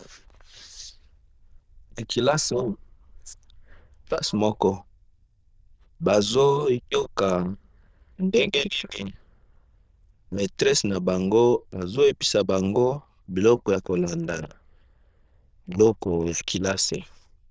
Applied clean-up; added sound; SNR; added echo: neural diffusion model UNIVERSE++.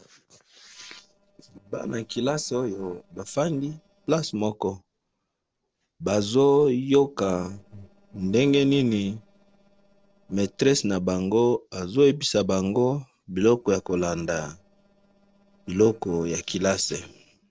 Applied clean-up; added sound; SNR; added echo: neural separator model SepFormer DNS4.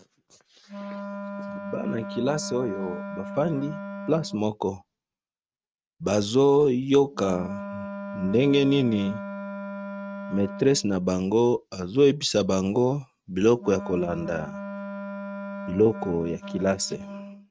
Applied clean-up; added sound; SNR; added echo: neural mask model RNNoise.